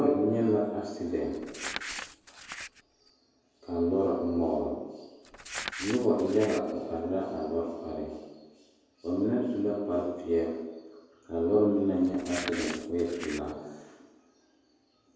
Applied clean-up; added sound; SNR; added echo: none; Crumpling, crinkling; 11 dB; reverberation time 1.2 s.